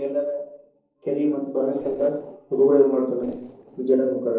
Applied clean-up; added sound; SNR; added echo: neural separator model SepFormer DNS4.